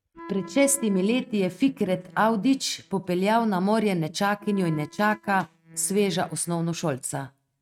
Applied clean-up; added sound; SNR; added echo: neural mask model RNNoise.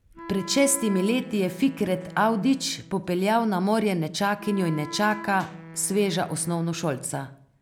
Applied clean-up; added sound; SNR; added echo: none; Wind instrument, woodwind instrument; 17 dB; none.